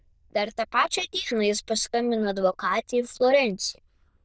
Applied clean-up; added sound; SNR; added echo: neural diffusion model UNIVERSE++.